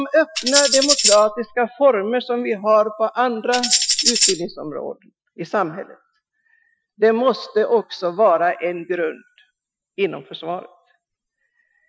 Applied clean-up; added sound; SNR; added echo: classical method Wiener filter.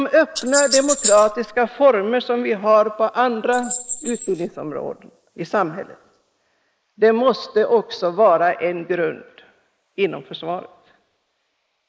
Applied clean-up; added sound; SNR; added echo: neural mask model Resemble Enhance denoiser.